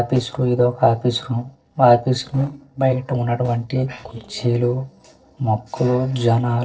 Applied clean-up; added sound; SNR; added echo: neural separator model SepFormer DNS4.